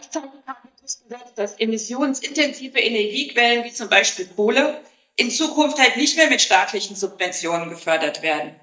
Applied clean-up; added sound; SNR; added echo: neural mask model DeepFilterNet 3.